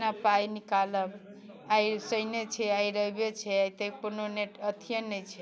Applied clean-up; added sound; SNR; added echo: none; none; none; none.